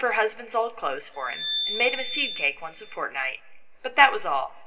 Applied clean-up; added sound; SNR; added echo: none; Glass; 6 dB; reverberation time 2.1 s.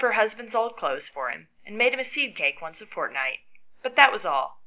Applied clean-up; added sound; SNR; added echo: none; none; none; none.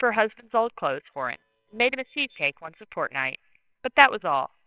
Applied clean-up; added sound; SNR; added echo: neural separator model SepFormer WHAMR!.